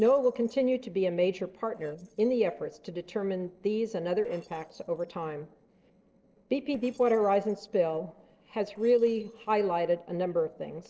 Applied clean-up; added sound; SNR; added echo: neural separator model SepFormer DNS4.